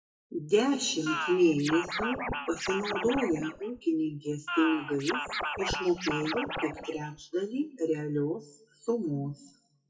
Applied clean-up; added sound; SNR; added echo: classical method WPE with log-MMSE.